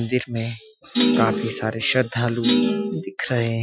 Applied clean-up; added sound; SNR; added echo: classical method Wiener filter.